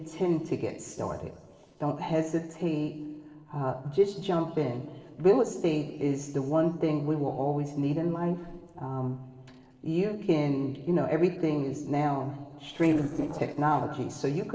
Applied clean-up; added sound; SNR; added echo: neural separator model SepFormer DNS4.